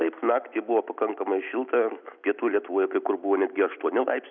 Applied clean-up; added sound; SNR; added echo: none; none; none; none.